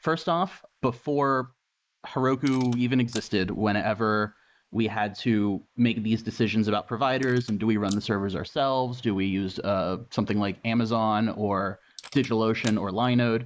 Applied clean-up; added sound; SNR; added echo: neural mask model Resemble Enhance denoiser.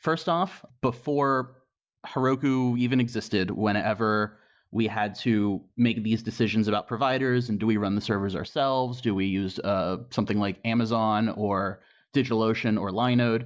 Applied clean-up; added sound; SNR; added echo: none; none; none; none.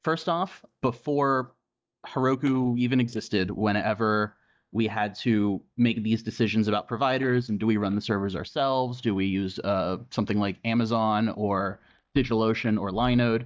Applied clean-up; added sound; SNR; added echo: neural mask model DeepFilterNet 3.